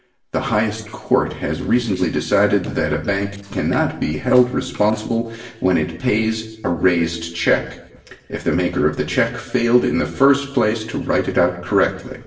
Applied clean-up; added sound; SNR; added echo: neural separator model SepFormer DNS4.